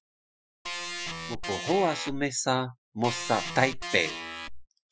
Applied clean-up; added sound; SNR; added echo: classical method Wiener filter.